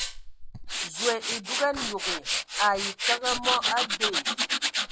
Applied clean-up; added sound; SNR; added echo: classical method log-MMSE.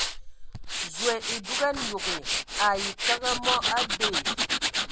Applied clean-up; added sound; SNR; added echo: none; Tools; -2 dB; none.